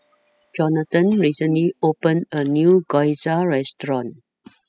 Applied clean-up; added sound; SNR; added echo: classical method spectral subtraction.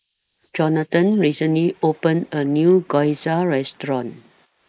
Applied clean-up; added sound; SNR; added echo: neural mask model Resemble Enhance denoiser.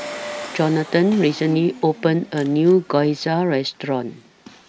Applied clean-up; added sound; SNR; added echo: none; Engine; 16 dB; none.